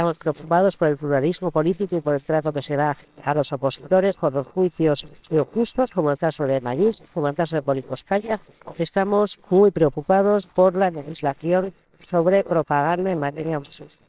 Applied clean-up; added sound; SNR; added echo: neural separator model SepFormer WHAMR!.